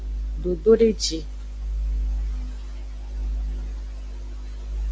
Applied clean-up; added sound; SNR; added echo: none; none; none; none.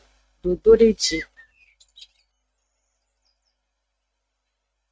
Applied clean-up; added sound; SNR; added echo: neural mask model RNNoise.